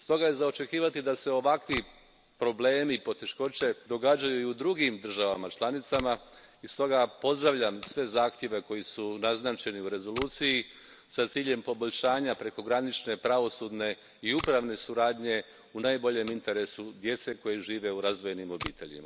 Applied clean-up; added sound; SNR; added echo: none; Packing tape, duct tape; 20 dB; none.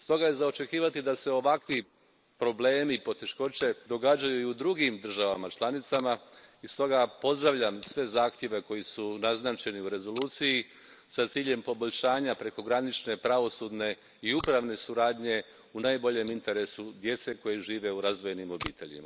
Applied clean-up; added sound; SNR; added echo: neural mask model Resemble Enhance denoiser.